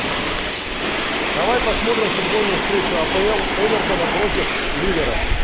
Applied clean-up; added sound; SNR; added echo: none; Subway, metro, underground; -3 dB; none.